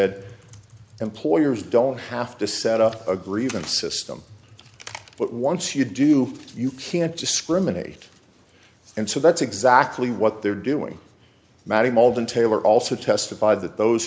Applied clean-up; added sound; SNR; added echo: none; none; none; none.